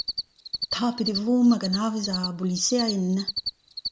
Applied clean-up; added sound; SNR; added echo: none; Cricket; 8 dB; none.